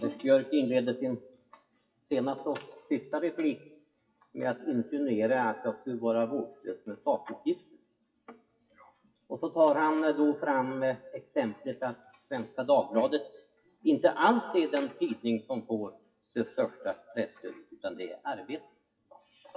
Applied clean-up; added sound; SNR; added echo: classical method WPE with log-MMSE.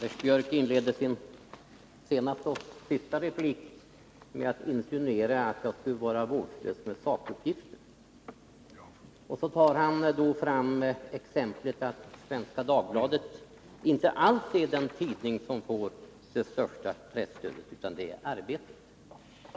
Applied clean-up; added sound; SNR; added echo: none; none; none; none.